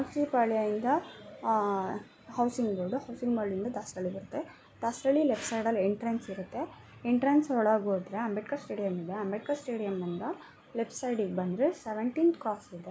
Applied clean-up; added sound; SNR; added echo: none; none; none; none.